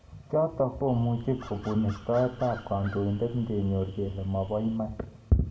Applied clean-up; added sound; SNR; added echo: none; Crow; 17 dB; reverberation time 0.7 s.